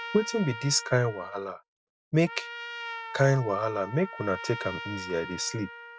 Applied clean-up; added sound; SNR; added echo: none; Trumpet; 11 dB; none.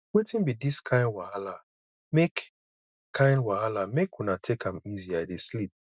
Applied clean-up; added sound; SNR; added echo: none; none; none; none.